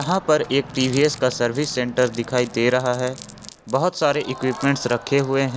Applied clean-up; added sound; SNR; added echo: none; Crumpling, crinkling + Crowd; 17 dB; none.